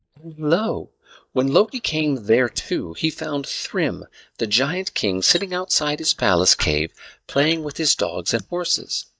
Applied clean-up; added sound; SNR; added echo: neural mask model DeepFilterNet 3.